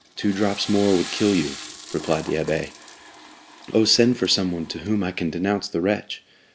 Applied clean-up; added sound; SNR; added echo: none; Toilet flush / Water; 16 dB; none.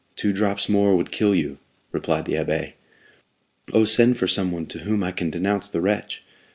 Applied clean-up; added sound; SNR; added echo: none; none; none; none.